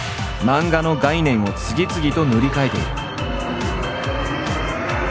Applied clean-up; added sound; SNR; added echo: none; none; none; none.